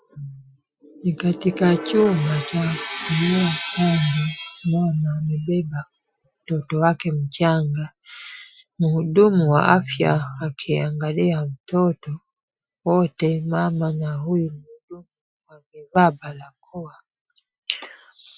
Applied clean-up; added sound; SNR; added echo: classical method Wiener filter.